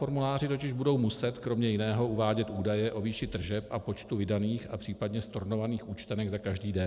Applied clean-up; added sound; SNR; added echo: none; none; none; none.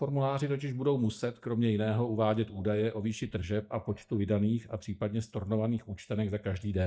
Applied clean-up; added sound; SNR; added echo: neural mask model DeepFilterNet 3.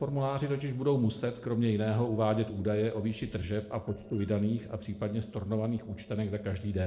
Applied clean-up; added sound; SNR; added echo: neural separator model SepFormer DNS4.